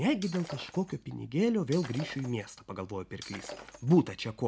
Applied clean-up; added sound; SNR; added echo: none; Shatter; 18 dB; none.